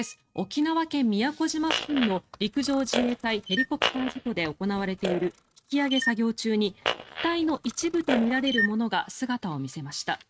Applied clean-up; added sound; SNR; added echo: neural mask model RNNoise.